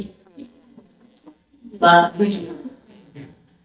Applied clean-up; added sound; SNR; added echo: neural mask model DeepFilterNet 3.